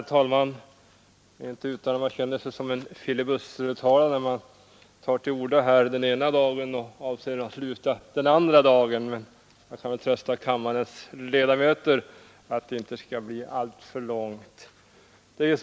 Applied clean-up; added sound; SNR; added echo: none; none; none; none.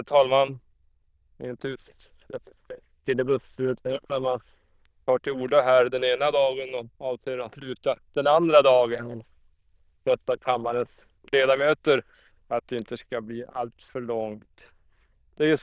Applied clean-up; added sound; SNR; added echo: neural diffusion model UNIVERSE++.